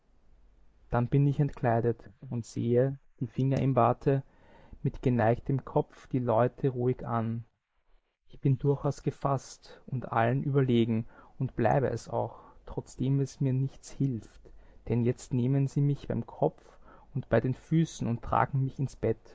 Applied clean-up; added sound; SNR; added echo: neural mask model Resemble Enhance denoiser.